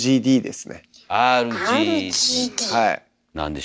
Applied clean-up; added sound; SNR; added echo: none; none; none; none.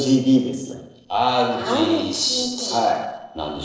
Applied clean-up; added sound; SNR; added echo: neural separator model SepFormer DNS4.